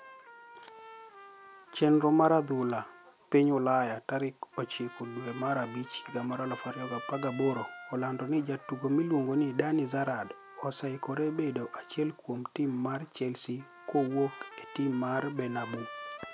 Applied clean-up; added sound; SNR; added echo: none; Trumpet; 18 dB; none.